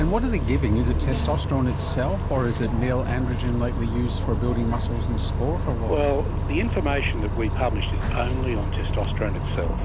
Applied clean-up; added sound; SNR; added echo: none; Bus; -2 dB; none.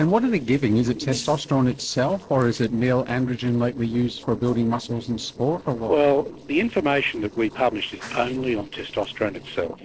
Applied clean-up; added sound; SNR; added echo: neural separator model SepFormer DNS4.